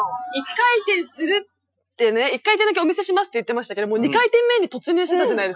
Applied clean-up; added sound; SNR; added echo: classical method Wiener filter.